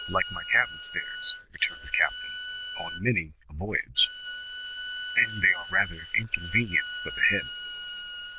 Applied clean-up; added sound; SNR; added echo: neural diffusion model UNIVERSE++.